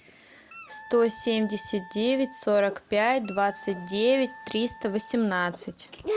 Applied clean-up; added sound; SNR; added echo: none; Wind instrument, woodwind instrument; 19 dB; none.